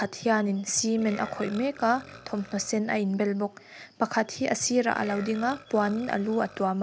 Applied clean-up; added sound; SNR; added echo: none; Burping, eructation; 20 dB; none.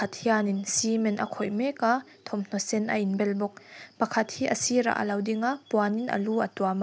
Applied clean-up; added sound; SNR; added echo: none; none; none; none.